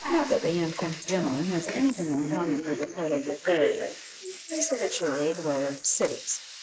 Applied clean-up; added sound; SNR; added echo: neural mask model Resemble Enhance denoiser.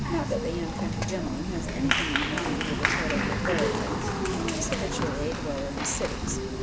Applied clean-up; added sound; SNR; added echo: none; Applause; -5 dB; none.